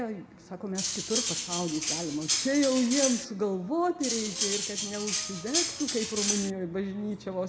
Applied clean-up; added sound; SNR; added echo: none; Cutlery, silverware; 1 dB; reverberation time 1.1 s.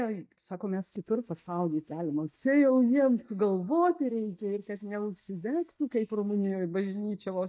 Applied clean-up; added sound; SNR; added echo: neural mask model DeepFilterNet 3.